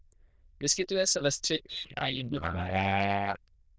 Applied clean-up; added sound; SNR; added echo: neural diffusion model UNIVERSE++.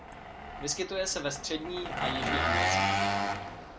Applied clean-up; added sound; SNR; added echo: none; Engine; -5 dB; none.